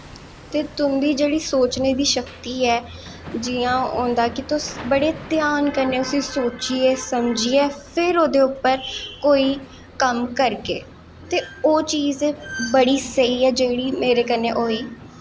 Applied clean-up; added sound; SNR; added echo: none; Hammer; 20 dB; none.